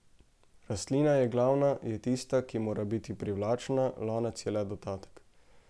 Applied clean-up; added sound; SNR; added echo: none; none; none; none.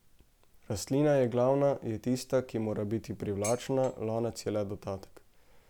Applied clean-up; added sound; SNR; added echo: none; Dishes, pots, and pans; 15 dB; none.